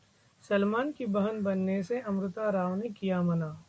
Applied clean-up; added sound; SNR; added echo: none; none; none; none.